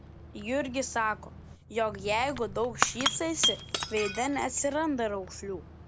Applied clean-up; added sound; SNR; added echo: none; Shatter / Crushing; 5 dB; none.